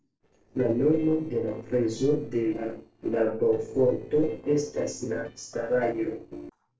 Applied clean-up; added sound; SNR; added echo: neural separator model SepFormer DNS4.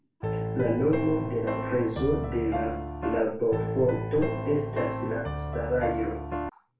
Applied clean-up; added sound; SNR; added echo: none; Piano; 3 dB; reverberation time 0.3 s.